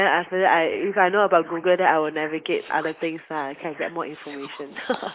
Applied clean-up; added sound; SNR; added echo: neural mask model Resemble Enhance denoiser.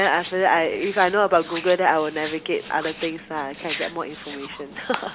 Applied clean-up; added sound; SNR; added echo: none; Hands; 14 dB; none.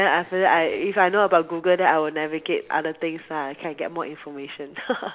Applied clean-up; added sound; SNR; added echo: none; none; none; none.